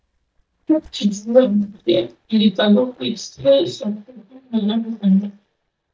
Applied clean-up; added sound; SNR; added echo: neural mask model DeepFilterNet 3.